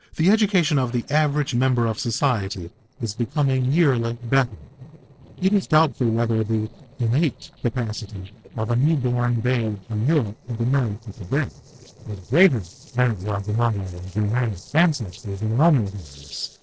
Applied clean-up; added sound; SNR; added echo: neural separator model SepFormer DNS4.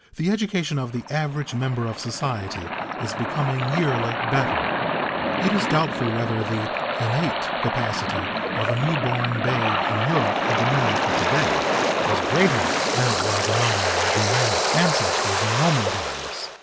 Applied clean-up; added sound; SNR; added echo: none; Waves, surf; -2 dB; none.